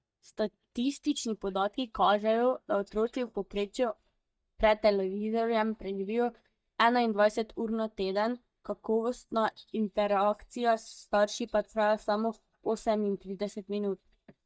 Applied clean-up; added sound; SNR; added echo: neural mask model DeepFilterNet 3.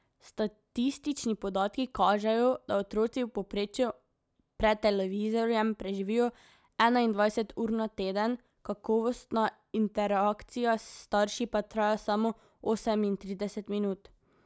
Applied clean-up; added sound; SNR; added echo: none; none; none; none.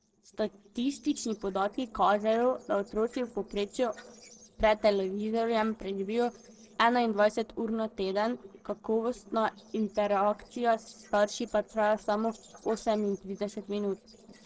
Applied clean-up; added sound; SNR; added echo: neural separator model SepFormer DNS4.